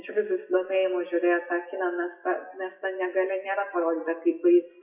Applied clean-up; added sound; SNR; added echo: classical method WPE with log-MMSE.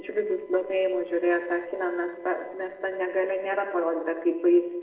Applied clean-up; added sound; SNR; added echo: neural separator model SepFormer DNS4.